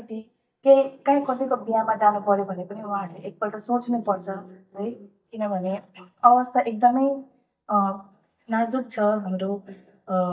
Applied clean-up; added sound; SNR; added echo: neural mask model DeepFilterNet 3.